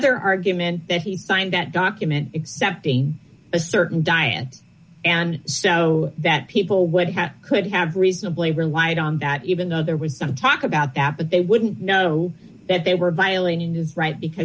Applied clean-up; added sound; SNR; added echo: none; none; none; none.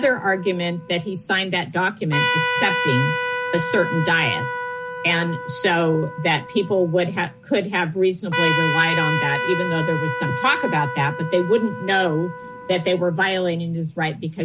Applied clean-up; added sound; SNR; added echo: none; Trumpet; 5 dB; none.